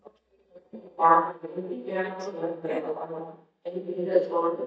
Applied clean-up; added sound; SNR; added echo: neural mask model DeepFilterNet 3.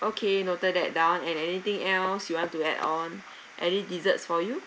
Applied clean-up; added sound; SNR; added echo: none; none; none; none.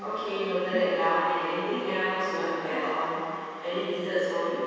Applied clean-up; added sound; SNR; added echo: none; Percussion; 15 dB; reverberation time 2.2 s.